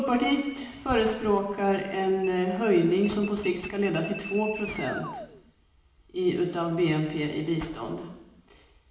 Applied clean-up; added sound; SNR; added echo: none; Alarm; 14 dB; reverberation time 1.0 s.